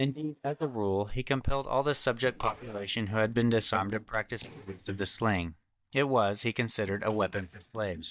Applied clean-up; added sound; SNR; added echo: neural mask model DeepFilterNet 3.